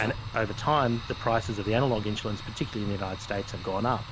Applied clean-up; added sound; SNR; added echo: none; Fire; 9 dB; none.